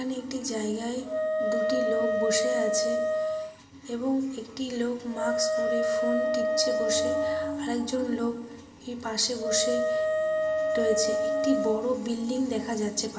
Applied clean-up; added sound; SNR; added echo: none; Wind instrument, woodwind instrument; -2 dB; reverberation time 1.5 s.